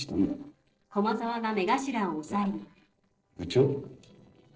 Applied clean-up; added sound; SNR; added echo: neural separator model SepFormer DNS4.